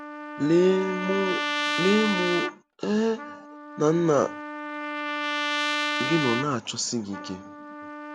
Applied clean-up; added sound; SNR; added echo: none; Trumpet; 4 dB; none.